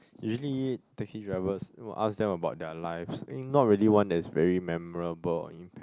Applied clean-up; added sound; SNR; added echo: none; none; none; none.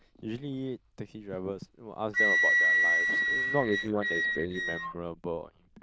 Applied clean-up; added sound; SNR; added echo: neural diffusion model UNIVERSE++.